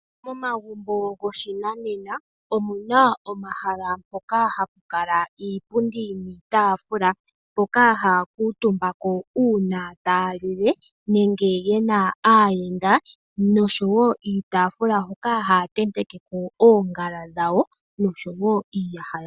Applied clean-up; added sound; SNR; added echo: none; none; none; none.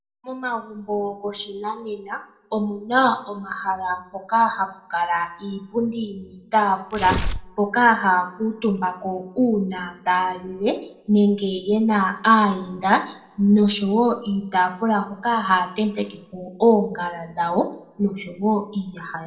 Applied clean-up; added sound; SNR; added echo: none; Tearing; 4 dB; reverberation time 0.4 s.